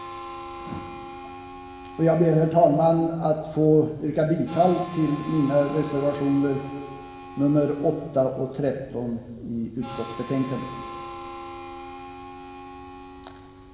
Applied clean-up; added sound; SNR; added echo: none; Harmonica; 15 dB; reverberation time 1.9 s.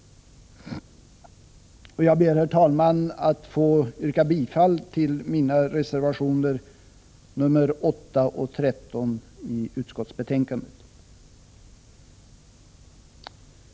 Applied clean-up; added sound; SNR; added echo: none; none; none; none.